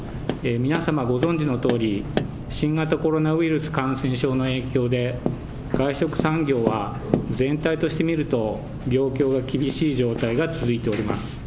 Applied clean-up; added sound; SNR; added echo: none; Tap; 11 dB; none.